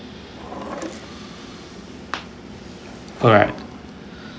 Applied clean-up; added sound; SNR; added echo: none; Drawer open or close; 14 dB; none.